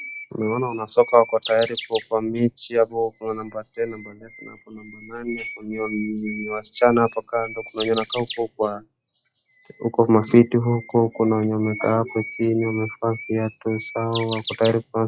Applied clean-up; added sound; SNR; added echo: classical method log-MMSE.